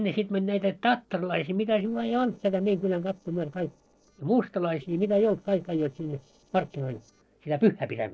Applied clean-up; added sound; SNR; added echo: neural separator model SepFormer DNS4.